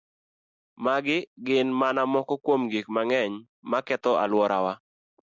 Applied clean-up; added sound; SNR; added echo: none; none; none; none.